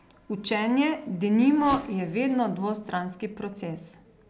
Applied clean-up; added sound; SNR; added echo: none; Race car, auto racing / Accelerating, revving, vroom; 20 dB; none.